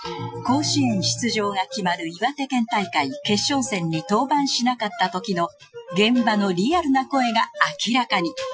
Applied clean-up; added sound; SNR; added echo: classical method Wiener filter.